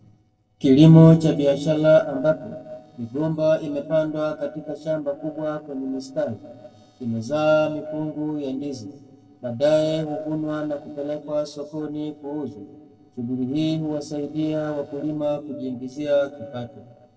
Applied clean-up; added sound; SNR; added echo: neural separator model SepFormer DNS4.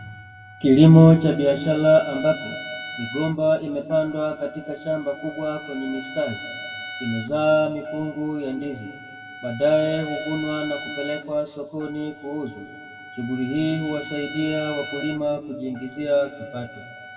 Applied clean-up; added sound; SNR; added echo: none; Trumpet; 15 dB; reverberation time 1.4 s.